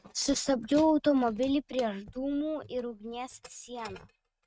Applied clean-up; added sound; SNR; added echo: neural mask model RNNoise.